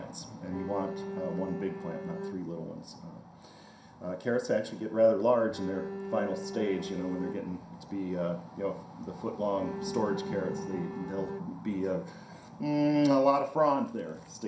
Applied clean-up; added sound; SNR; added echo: none; Bowed string instrument; 8 dB; reverberation time 0.5 s.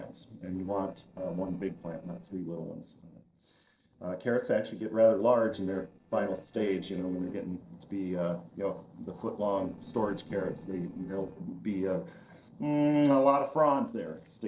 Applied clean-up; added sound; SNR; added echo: neural separator model SepFormer DNS4.